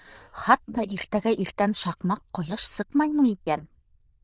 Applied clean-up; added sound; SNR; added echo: neural diffusion model UNIVERSE++.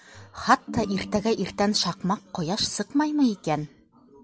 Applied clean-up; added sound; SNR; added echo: none; Ringtone; 15 dB; none.